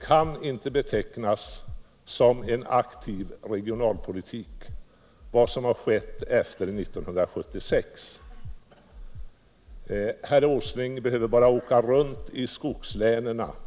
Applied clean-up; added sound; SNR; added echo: none; Breathing; 15 dB; none.